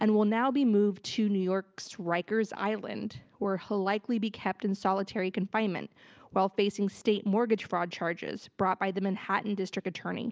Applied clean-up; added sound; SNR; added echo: none; none; none; none.